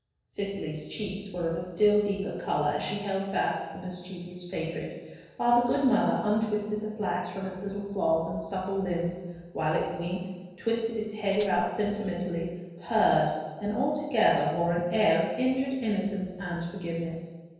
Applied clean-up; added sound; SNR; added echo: none; Rattle (instrument); 18 dB; reverberation time 1.2 s.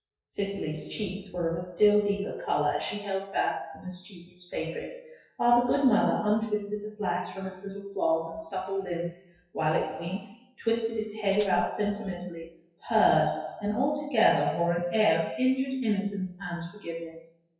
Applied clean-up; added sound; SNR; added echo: classical method WPE with log-MMSE.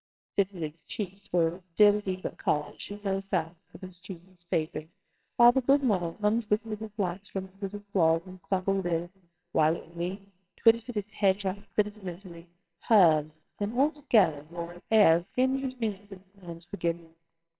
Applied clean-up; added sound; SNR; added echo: neural separator model SepFormer WHAMR!.